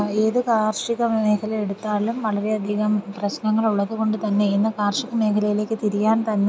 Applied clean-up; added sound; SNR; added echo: none; none; none; none.